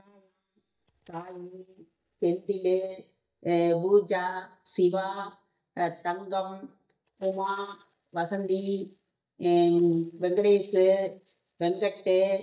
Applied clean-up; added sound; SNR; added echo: neural mask model DeepFilterNet 3.